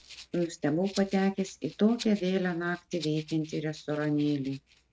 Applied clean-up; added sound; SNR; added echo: neural mask model RNNoise.